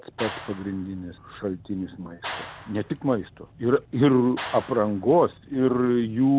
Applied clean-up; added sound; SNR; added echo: none; Clapping; 16 dB; none.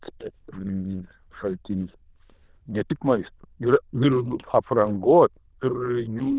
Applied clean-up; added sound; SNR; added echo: neural diffusion model UNIVERSE++.